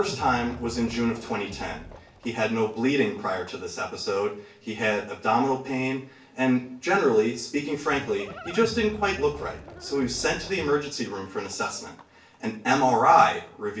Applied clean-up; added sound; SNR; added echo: none; Livestock, farm animals, working animals; 19 dB; reverberation time 0.3 s.